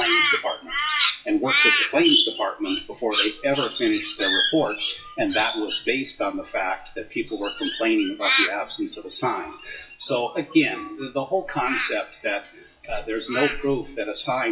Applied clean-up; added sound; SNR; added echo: classical method WPE with log-MMSE.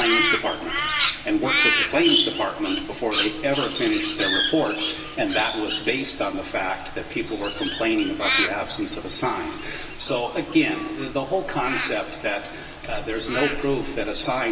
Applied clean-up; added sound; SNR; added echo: none; Crow; 3 dB; reverberation time 1.3 s.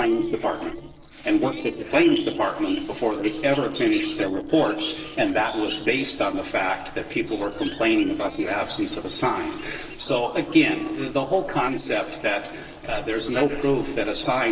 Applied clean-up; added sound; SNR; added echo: neural separator model SepFormer DNS4.